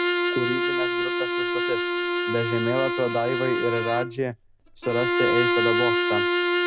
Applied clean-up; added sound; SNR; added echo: none; Bowed string instrument; -4 dB; none.